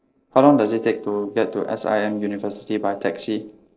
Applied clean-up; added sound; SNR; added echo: neural separator model SepFormer DNS4.